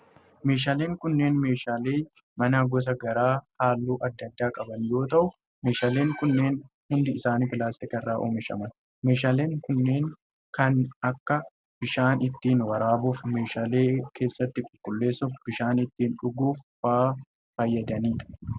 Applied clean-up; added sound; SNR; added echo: none; none; none; none.